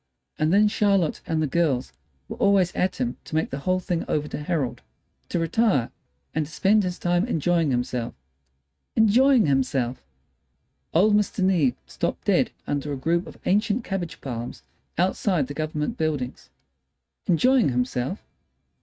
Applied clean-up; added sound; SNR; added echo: neural mask model RNNoise.